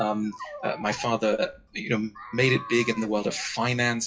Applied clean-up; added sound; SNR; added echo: classical method WPE with log-MMSE.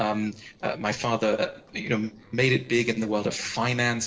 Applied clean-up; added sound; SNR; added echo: neural separator model SepFormer DNS4.